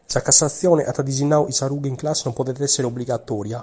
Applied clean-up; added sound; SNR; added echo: none; none; none; none.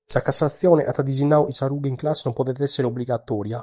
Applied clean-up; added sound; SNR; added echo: neural mask model DeepFilterNet 3.